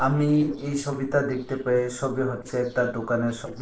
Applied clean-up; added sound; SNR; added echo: neural separator model SepFormer DNS4.